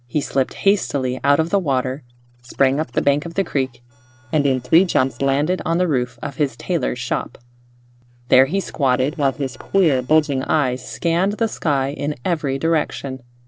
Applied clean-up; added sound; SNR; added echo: neural separator model SepFormer DNS4.